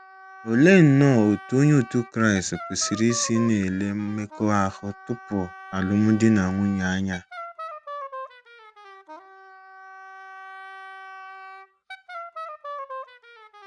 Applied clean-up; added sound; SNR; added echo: none; Wind instrument, woodwind instrument; 16 dB; none.